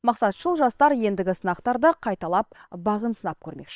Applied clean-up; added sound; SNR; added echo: neural separator model SepFormer WHAM!.